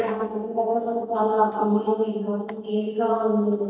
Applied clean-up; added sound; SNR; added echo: neural mask model DeepFilterNet 3.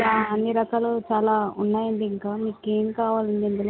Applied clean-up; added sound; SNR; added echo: none; none; none; none.